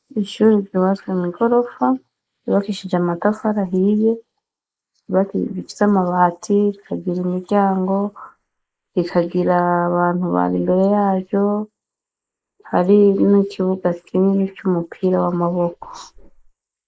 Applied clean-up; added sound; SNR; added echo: neural mask model Resemble Enhance denoiser.